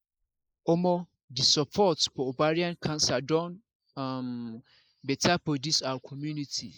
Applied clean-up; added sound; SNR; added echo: neural mask model Resemble Enhance denoiser.